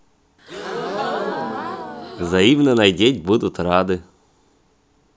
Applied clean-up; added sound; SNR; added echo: none; Crowd / Gasp; 8 dB; none.